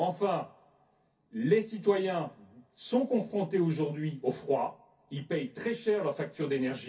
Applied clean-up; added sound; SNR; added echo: none; none; none; reverberation time 0.3 s.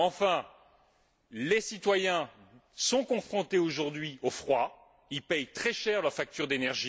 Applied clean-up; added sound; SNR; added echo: none; none; none; none.